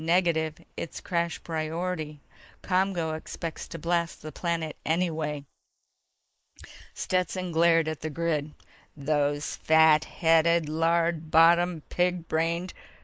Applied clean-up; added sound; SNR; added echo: neural mask model Resemble Enhance denoiser.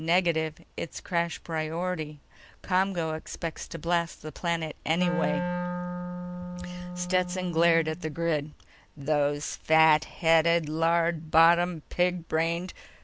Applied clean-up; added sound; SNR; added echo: none; Wind instrument, woodwind instrument; 5 dB; none.